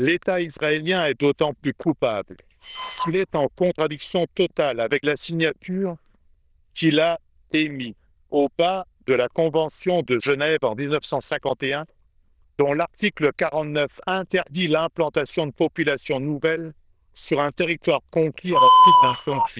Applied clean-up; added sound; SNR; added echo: neural diffusion model UNIVERSE++.